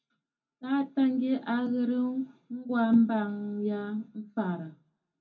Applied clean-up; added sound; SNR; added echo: none; none; none; reverberation time 0.3 s.